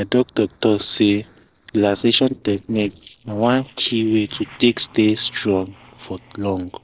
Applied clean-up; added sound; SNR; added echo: neural separator model SepFormer DNS4.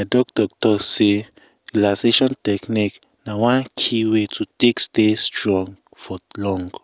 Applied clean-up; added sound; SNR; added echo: none; none; none; none.